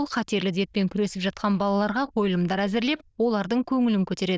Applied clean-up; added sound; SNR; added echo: neural diffusion model UNIVERSE++.